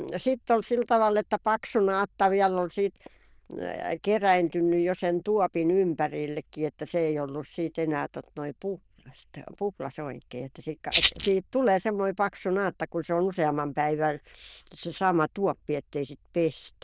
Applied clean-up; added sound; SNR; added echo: neural diffusion model UNIVERSE++.